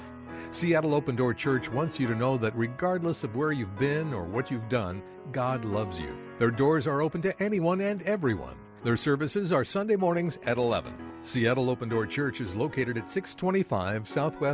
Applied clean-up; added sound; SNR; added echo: none; none; none; none.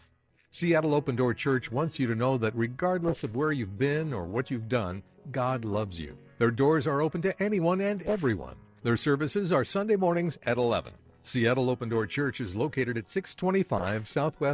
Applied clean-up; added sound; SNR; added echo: neural separator model SepFormer DNS4.